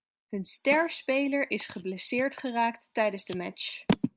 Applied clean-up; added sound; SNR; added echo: none; Snare drum; 19 dB; none.